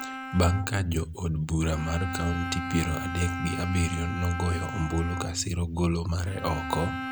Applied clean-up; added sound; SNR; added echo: none; Bowed string instrument; 8 dB; none.